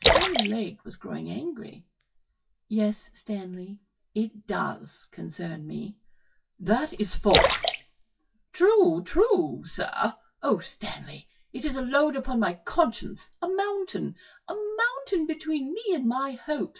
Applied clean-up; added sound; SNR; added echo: classical method WPE with log-MMSE.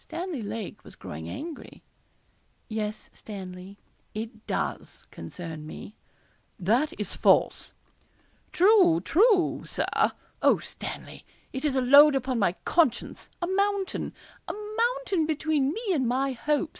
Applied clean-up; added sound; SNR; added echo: none; none; none; none.